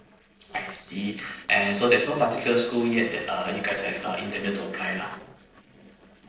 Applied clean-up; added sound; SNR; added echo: neural separator model SepFormer DNS4.